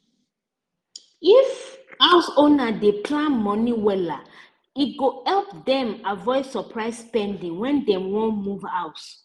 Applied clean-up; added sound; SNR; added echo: none; none; none; none.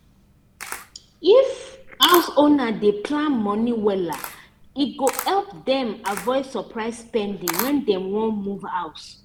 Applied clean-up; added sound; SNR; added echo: none; Camera; 14 dB; none.